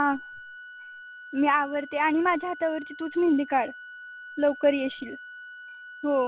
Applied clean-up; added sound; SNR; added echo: none; Organ; 16 dB; none.